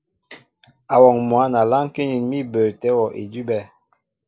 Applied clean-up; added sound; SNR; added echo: none; none; none; none.